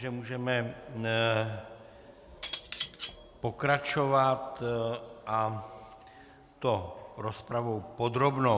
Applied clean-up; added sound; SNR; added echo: none; Cutlery, silverware; 12 dB; none.